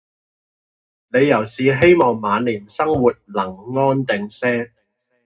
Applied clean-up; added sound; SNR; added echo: none; none; none; reverberation time 0.2 s.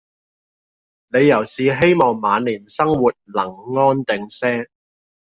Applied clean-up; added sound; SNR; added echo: none; none; none; none.